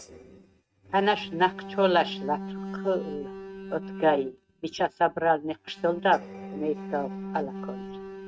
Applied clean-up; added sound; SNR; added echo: neural mask model RNNoise.